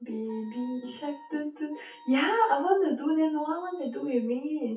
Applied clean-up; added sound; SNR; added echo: classical method WPE with log-MMSE.